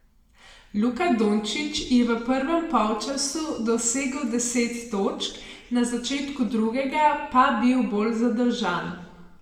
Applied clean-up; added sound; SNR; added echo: none; none; none; reverberation time 0.9 s.